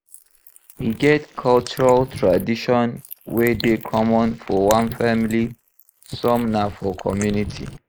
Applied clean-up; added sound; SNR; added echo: neural mask model Resemble Enhance denoiser.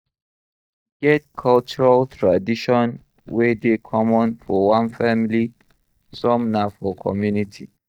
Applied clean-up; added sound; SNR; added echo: neural mask model DeepFilterNet 3.